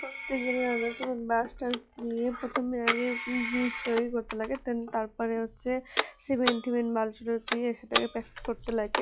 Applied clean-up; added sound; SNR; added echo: classical method log-MMSE.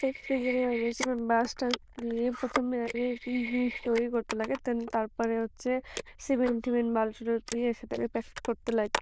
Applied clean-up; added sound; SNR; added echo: neural diffusion model UNIVERSE++.